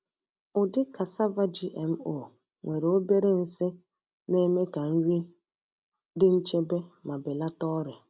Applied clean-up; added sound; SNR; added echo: none; none; none; none.